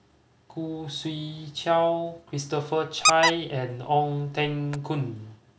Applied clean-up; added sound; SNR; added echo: none; Squeak; 0 dB; none.